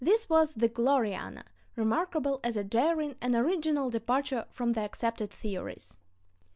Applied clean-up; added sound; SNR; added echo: none; none; none; none.